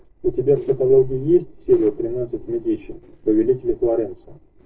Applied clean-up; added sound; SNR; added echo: neural separator model SepFormer DNS4.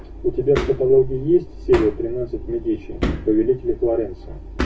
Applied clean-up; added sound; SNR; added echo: none; Hammer; 10 dB; reverberation time 0.1 s.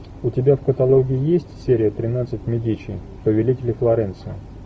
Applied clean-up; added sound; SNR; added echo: none; none; none; none.